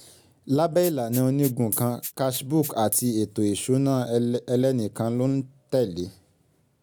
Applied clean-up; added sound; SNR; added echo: none; Rattle (instrument); 12 dB; none.